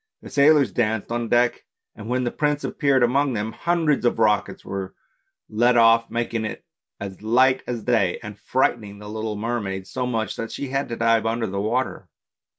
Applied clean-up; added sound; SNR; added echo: none; none; none; none.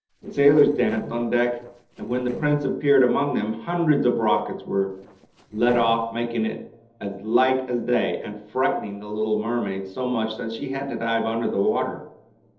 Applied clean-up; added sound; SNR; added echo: neural separator model SepFormer DNS4.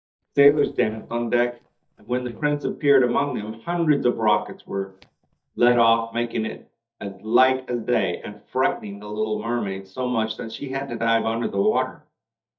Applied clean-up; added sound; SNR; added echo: neural mask model DeepFilterNet 3.